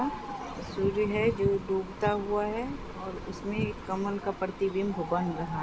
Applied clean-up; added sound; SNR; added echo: none; Bird; 13 dB; none.